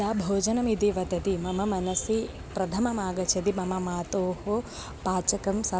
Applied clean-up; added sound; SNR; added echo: none; none; none; none.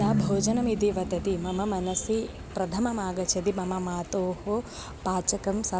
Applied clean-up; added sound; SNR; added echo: none; Drum; 9 dB; none.